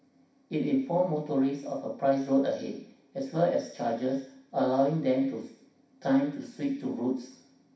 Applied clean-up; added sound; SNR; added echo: none; none; none; reverberation time 0.6 s.